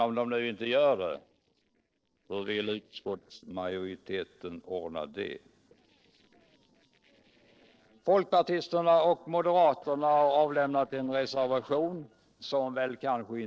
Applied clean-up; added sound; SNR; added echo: neural separator model SepFormer DNS4.